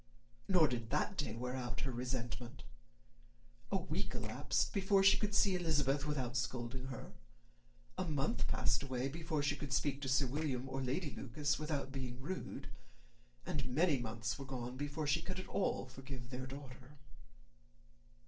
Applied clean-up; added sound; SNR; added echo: neural separator model SepFormer DNS4.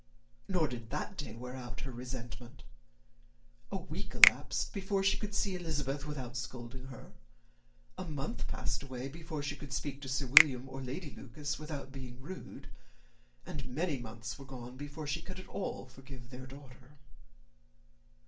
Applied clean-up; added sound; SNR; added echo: none; Finger snapping; 3 dB; reverberation time 0.3 s.